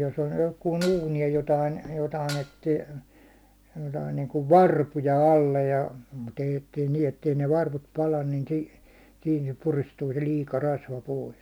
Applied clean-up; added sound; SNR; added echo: none; Dishes, pots, and pans; 17 dB; none.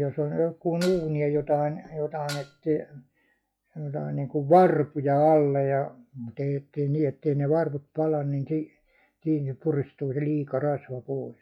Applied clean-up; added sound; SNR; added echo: classical method log-MMSE.